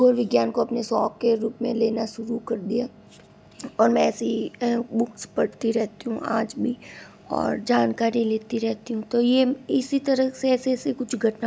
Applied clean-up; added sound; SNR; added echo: none; none; none; none.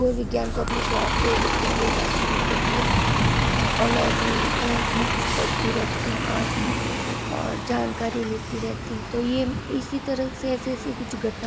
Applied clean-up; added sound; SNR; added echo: none; Bus; -4 dB; none.